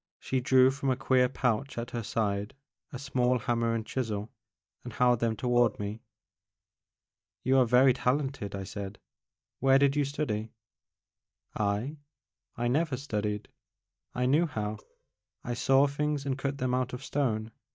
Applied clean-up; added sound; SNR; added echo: neural mask model DeepFilterNet 3.